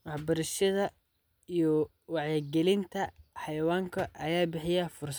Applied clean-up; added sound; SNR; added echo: none; none; none; none.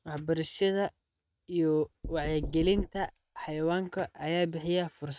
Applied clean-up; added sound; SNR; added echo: neural mask model RNNoise.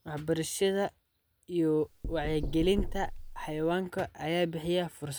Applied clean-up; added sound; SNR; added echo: none; Knock; 5 dB; none.